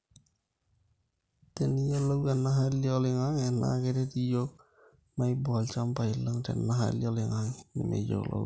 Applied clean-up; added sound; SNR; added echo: none; none; none; none.